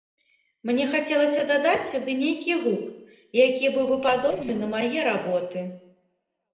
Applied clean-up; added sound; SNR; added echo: neural separator model SepFormer DNS4.